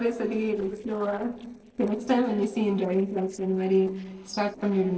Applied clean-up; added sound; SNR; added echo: neural separator model SepFormer DNS4.